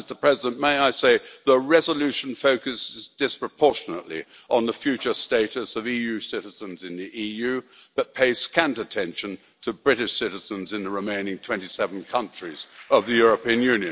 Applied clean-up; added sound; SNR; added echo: none; none; none; none.